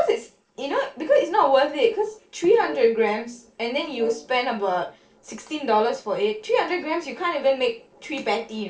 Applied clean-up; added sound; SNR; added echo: neural separator model SepFormer DNS4.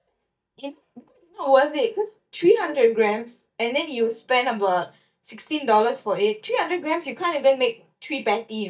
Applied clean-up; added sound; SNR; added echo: neural mask model DeepFilterNet 3.